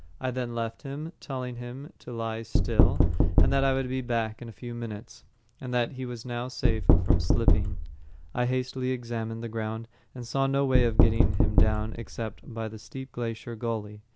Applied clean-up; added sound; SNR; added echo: none; Knock; -4 dB; none.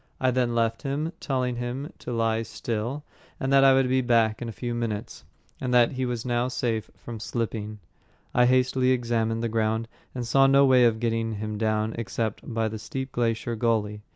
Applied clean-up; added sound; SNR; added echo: none; none; none; none.